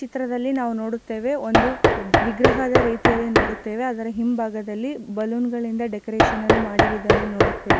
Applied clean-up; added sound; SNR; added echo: none; Knock; -3 dB; none.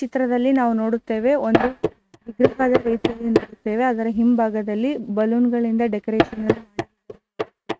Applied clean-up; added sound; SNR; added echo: neural mask model RNNoise.